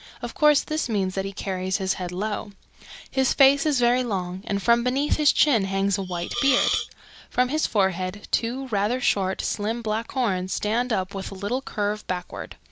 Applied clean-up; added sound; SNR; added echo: none; Hiss; 3 dB; none.